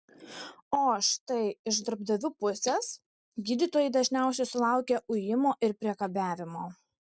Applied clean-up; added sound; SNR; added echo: none; none; none; none.